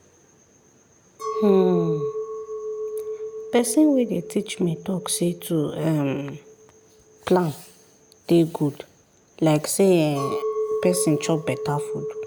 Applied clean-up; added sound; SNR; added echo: none; Chink, clink; 8 dB; none.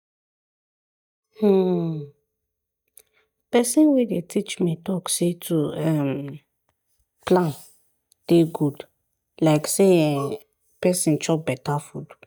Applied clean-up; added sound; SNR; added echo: neural mask model DeepFilterNet 3.